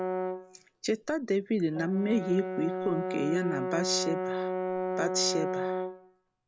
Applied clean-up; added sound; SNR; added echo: none; Brass instrument; 2 dB; none.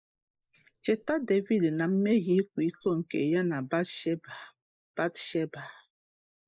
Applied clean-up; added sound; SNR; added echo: neural mask model Resemble Enhance denoiser.